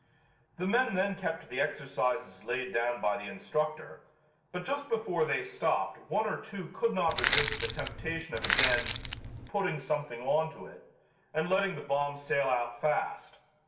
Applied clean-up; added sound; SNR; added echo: none; Crushing; -4 dB; reverberation time 0.8 s.